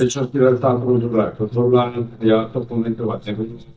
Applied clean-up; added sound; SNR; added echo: neural mask model DeepFilterNet 3.